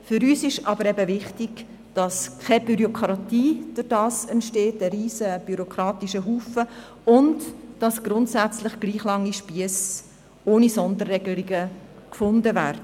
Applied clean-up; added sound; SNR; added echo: none; none; none; none.